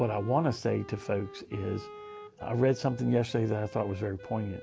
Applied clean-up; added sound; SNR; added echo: none; Wind instrument, woodwind instrument; 16 dB; none.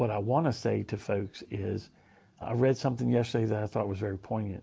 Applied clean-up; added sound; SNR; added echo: none; none; none; none.